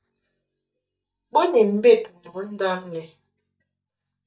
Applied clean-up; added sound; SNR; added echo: neural mask model DeepFilterNet 3.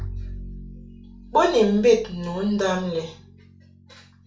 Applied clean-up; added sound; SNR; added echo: none; Bowed string instrument; 15 dB; reverberation time 0.3 s.